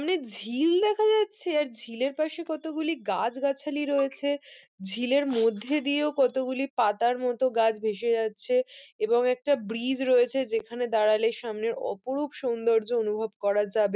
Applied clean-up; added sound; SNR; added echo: none; none; none; none.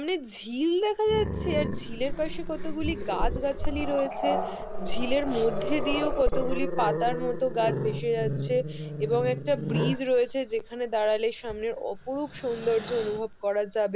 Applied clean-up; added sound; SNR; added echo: none; Growling; 2 dB; none.